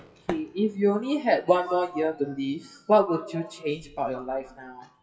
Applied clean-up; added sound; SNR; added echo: classical method WPE with log-MMSE.